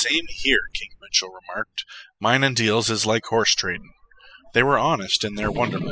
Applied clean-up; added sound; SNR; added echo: classical method spectral subtraction.